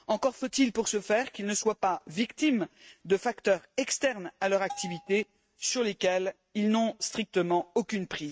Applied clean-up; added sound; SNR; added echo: neural mask model RNNoise.